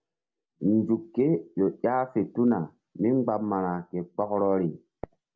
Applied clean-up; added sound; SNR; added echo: none; none; none; none.